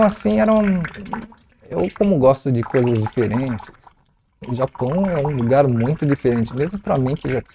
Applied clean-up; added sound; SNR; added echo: neural mask model RNNoise.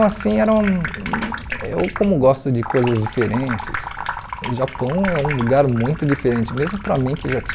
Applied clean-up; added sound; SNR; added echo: none; Sink (filling or washing) / Water tap, faucet; 9 dB; none.